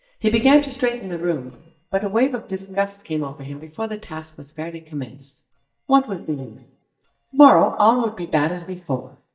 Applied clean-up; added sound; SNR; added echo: neural mask model DeepFilterNet 3.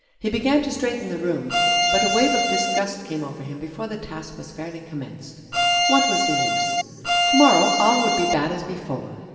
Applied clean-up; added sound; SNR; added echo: none; Bowed string instrument; -4 dB; reverberation time 2.5 s.